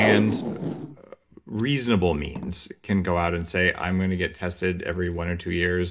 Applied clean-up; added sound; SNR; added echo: none; Packing tape, duct tape; 8 dB; reverberation time 0.3 s.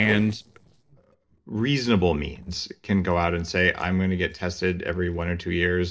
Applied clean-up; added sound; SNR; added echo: neural separator model SepFormer DNS4.